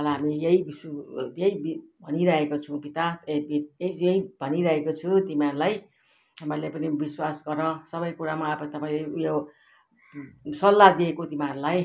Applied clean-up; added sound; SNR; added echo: none; none; none; none.